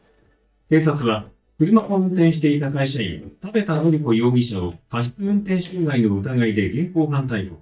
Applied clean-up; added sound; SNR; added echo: neural mask model DeepFilterNet 3.